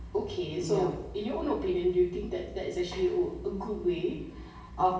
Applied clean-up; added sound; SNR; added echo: none; none; none; reverberation time 0.8 s.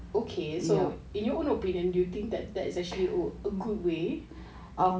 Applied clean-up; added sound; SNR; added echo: none; none; none; none.